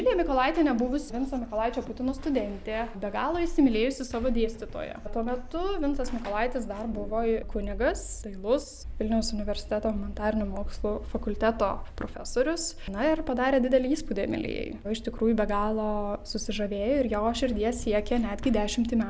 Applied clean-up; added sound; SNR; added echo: none; none; none; none.